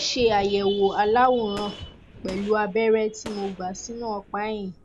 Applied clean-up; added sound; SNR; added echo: none; Thunder / Rain + Gunshot, gunfire; 18 dB; none.